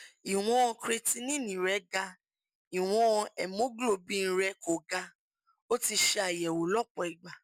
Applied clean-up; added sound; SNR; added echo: none; none; none; none.